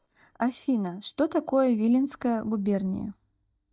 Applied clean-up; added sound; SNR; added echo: neural mask model DeepFilterNet 3.